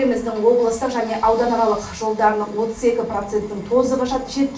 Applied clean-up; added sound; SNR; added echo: none; none; none; reverberation time 0.3 s.